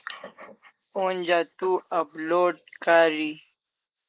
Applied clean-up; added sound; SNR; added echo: neural mask model Resemble Enhance denoiser.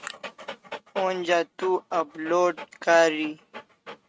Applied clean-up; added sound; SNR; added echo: neural mask model RNNoise.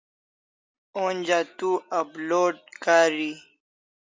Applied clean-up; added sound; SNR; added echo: none; none; none; none.